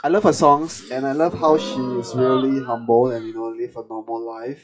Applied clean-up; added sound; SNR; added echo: classical method WPE with log-MMSE.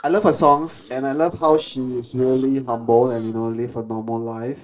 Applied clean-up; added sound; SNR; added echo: neural separator model SepFormer DNS4.